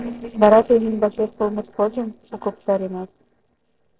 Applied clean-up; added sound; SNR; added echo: neural separator model SepFormer DNS4.